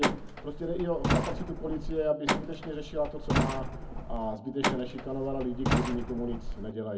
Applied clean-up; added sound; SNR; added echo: none; Truck; -2 dB; reverberation time 0.4 s.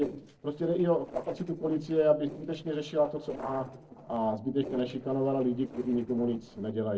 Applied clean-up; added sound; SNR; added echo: neural separator model SepFormer DNS4.